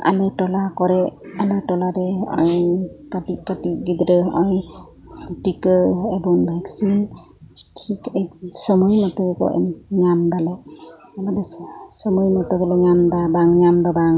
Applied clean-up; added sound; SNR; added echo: none; none; none; none.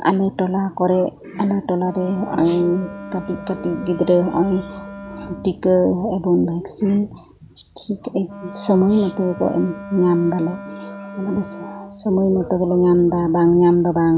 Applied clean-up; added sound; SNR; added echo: none; Wind instrument, woodwind instrument; 17 dB; none.